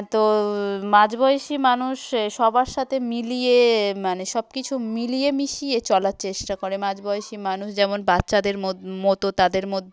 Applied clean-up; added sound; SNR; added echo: none; none; none; none.